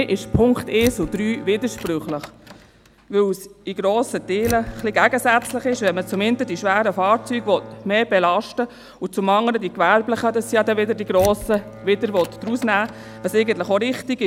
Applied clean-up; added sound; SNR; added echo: none; Bowed string instrument + Door; 17 dB; none.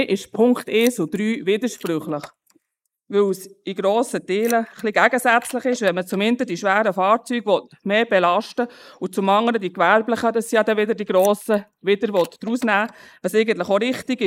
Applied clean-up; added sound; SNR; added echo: neural mask model Resemble Enhance denoiser.